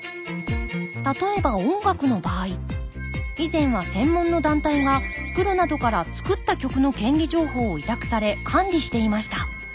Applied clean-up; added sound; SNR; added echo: none; Wind instrument, woodwind instrument; 17 dB; none.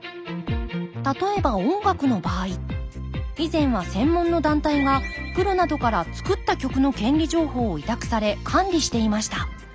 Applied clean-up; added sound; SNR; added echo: none; none; none; none.